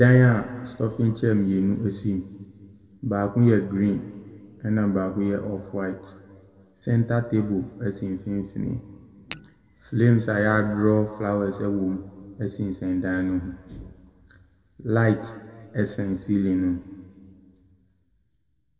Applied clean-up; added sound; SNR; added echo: none; Tap / Glass; 19 dB; reverberation time 1.7 s.